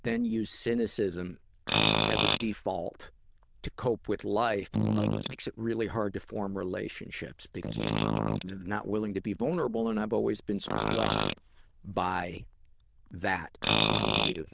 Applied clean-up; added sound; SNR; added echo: neural diffusion model UNIVERSE++.